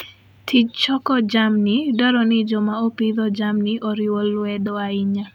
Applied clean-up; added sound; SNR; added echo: none; none; none; none.